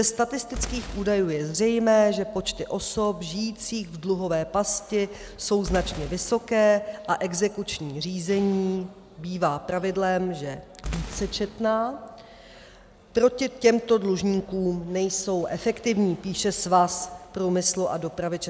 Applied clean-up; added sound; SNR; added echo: none; Boom; 13 dB; none.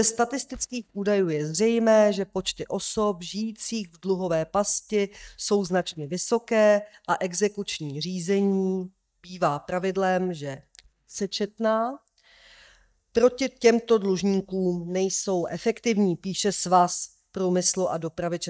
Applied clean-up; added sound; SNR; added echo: neural mask model DeepFilterNet 3.